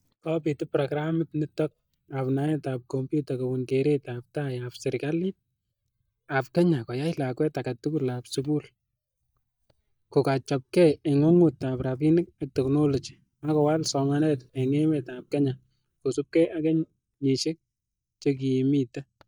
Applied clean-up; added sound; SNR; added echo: neural mask model DeepFilterNet 3.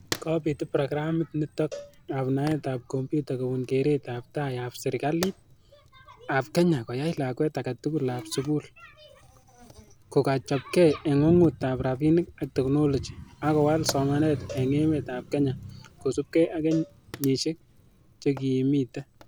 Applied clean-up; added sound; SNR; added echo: none; Cowbell + Fire; 19 dB; none.